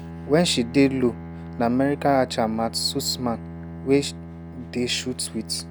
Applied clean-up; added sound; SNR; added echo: none; Bowed string instrument; 12 dB; none.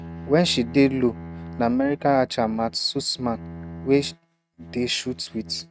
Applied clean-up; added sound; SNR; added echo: neural mask model RNNoise.